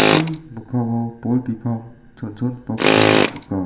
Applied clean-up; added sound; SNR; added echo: none; Tools; -3 dB; reverberation time 1.9 s.